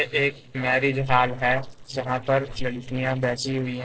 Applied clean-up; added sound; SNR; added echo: neural separator model SepFormer DNS4.